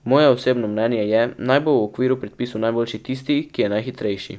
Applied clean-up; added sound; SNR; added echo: none; none; none; none.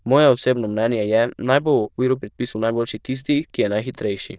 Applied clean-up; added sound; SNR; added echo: neural diffusion model UNIVERSE++.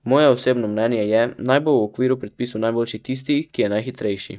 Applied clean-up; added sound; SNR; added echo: neural mask model DeepFilterNet 3.